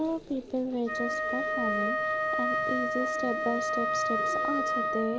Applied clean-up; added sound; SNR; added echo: none; Wind instrument, woodwind instrument; -3 dB; none.